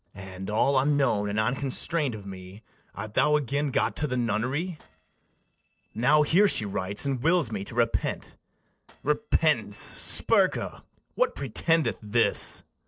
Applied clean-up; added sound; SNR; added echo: neural separator model SepFormer DNS4.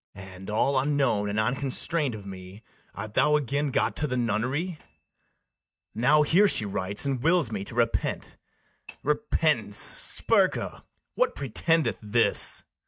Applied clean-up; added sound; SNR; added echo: neural mask model DeepFilterNet 3.